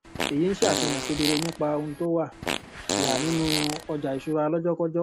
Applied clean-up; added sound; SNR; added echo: none; Fart; 3 dB; none.